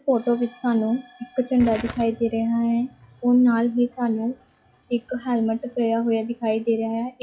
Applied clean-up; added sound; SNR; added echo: classical method log-MMSE.